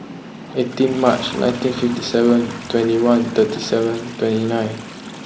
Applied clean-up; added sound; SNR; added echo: none; Toilet flush; 15 dB; none.